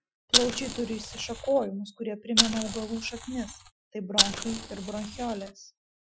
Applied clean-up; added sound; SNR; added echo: classical method Wiener filter.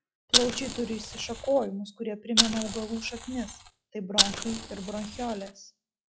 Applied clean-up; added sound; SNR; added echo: classical method log-MMSE.